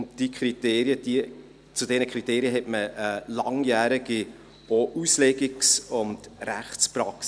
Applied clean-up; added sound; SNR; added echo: none; none; none; none.